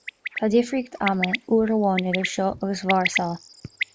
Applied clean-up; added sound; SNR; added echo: none; Bird; 8 dB; none.